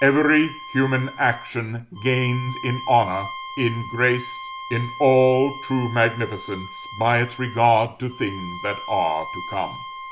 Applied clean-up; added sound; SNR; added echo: none; Bowed string instrument; 13 dB; none.